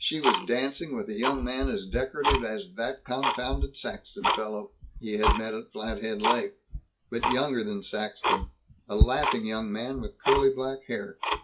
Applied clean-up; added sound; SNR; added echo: classical method log-MMSE.